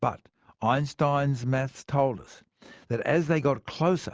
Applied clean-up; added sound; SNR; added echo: none; none; none; none.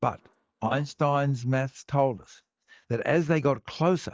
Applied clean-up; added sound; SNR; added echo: neural mask model DeepFilterNet 3.